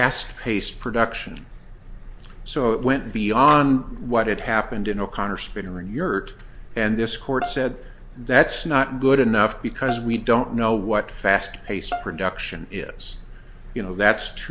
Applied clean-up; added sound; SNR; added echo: none; Bowed string instrument; 15 dB; none.